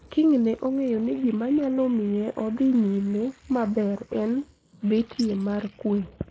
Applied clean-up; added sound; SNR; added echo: neural mask model Resemble Enhance denoiser.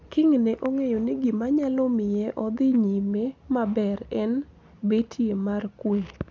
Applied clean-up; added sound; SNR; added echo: none; none; none; none.